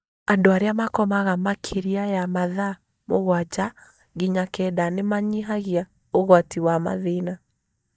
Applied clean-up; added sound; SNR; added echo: neural mask model DeepFilterNet 3.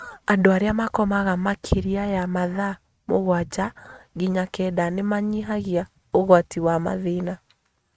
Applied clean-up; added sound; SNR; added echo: neural mask model RNNoise.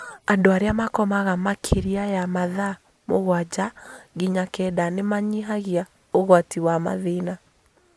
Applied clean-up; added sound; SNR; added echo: none; none; none; none.